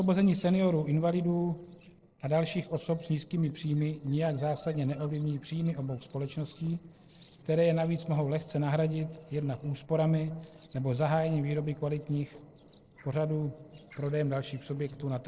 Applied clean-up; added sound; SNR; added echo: neural separator model SepFormer DNS4.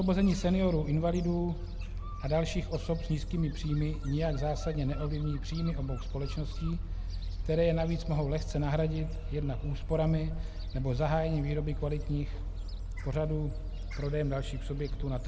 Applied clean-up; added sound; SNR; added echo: none; Gull, seagull; 3 dB; none.